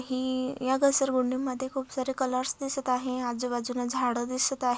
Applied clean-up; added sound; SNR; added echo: none; none; none; none.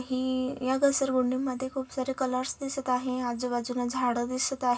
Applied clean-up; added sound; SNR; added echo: none; none; none; reverberation time 0.4 s.